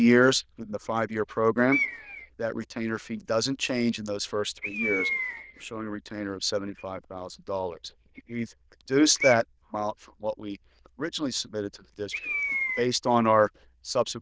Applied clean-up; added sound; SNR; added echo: neural diffusion model UNIVERSE++.